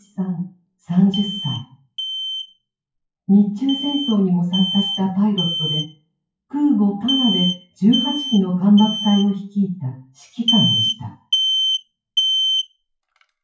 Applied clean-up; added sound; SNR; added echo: classical method WPE with log-MMSE.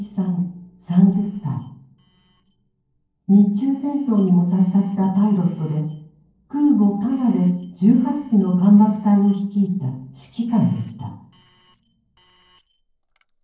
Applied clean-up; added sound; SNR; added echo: neural separator model SepFormer DNS4.